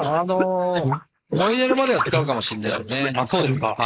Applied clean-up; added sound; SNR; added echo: neural mask model Resemble Enhance denoiser.